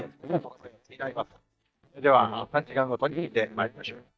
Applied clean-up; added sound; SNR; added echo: neural mask model DeepFilterNet 3.